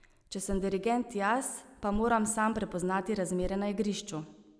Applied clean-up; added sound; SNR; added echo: none; Thump, thud; 14 dB; none.